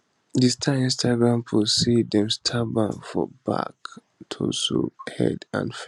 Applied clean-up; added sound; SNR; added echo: none; none; none; none.